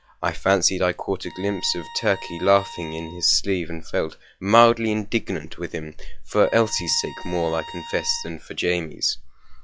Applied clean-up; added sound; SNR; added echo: classical method log-MMSE.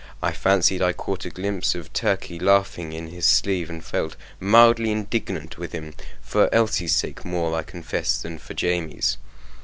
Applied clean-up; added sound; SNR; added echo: none; none; none; none.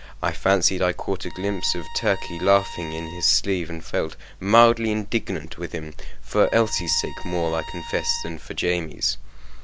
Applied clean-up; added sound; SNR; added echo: none; Bowed string instrument; 17 dB; none.